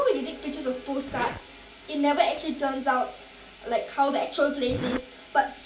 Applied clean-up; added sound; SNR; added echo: none; Zipper (clothing); 15 dB; reverberation time 0.3 s.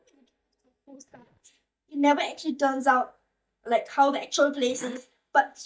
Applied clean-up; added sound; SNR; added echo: neural mask model DeepFilterNet 3.